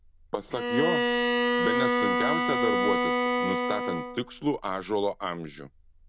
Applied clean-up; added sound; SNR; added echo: none; Bowed string instrument; -4 dB; none.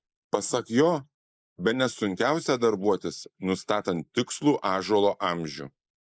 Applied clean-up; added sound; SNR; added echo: neural mask model Resemble Enhance denoiser.